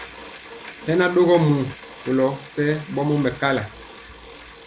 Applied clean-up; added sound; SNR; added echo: none; Bicycle; 18 dB; none.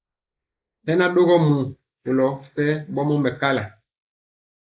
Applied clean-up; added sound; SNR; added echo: neural mask model Resemble Enhance denoiser.